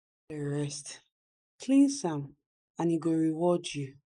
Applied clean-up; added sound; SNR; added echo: neural mask model Resemble Enhance denoiser.